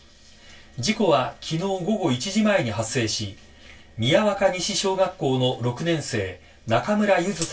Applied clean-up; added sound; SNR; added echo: none; none; none; reverberation time 0.2 s.